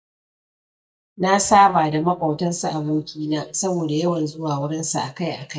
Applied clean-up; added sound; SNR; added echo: neural mask model DeepFilterNet 3.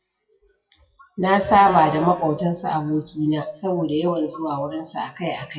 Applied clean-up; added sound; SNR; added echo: classical method WPE with log-MMSE.